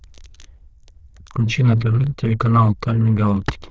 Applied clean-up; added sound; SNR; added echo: neural diffusion model UNIVERSE++.